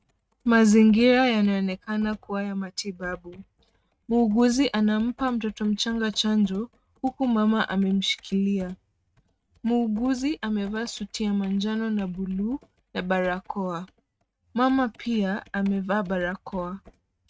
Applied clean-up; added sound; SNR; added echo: neural mask model RNNoise.